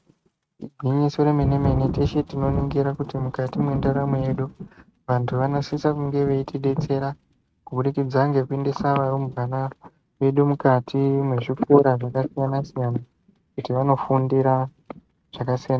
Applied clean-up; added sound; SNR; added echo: neural mask model RNNoise.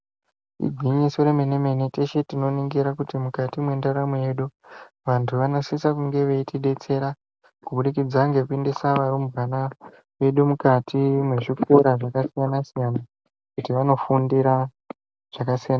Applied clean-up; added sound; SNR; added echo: none; none; none; none.